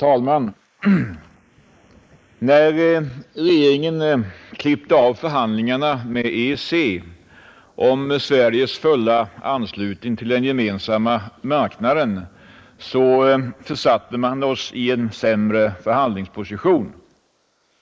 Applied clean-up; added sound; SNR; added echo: neural mask model Resemble Enhance denoiser.